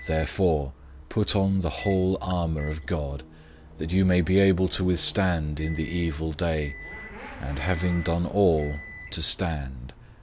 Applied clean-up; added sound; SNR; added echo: none; Motorcycle / Accelerating, revving, vroom + Microwave oven; 16 dB; none.